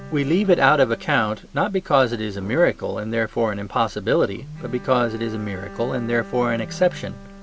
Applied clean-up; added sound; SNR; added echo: none; Wild animals + Bowed string instrument; 18 dB; none.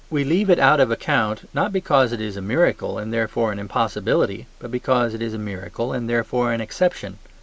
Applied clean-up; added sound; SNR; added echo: none; none; none; none.